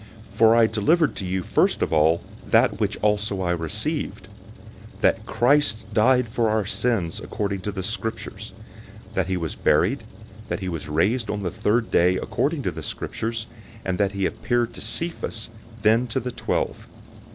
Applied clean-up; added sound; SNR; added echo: none; Truck; 17 dB; none.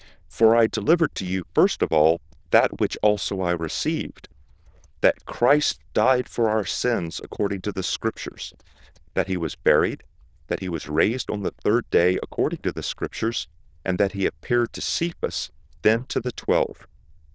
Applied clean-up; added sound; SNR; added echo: neural diffusion model UNIVERSE++.